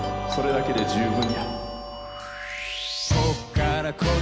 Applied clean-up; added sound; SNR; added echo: none; Doorbell; 8 dB; none.